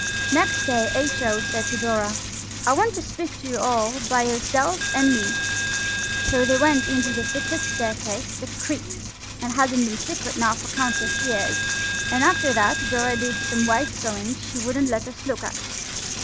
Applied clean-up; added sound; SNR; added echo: none; Coin (dropping); 2 dB; none.